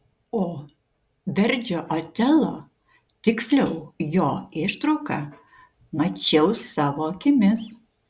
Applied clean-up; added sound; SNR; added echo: none; Tambourine; 17 dB; none.